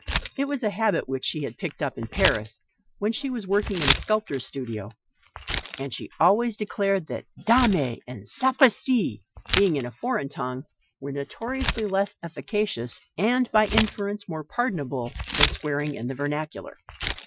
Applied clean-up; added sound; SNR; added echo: classical method Wiener filter.